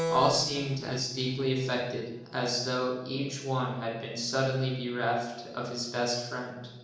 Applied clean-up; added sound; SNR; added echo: neural separator model SepFormer DNS4.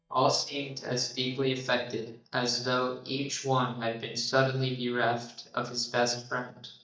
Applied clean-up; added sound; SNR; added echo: neural mask model DeepFilterNet 3.